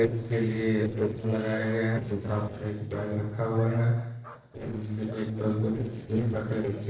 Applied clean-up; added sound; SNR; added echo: neural separator model SepFormer DNS4.